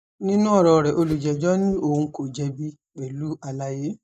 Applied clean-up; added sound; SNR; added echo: neural mask model DeepFilterNet 3.